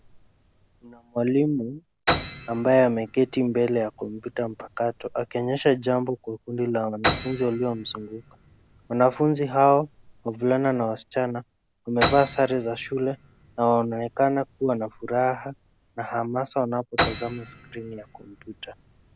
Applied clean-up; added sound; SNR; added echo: none; Piano; 10 dB; none.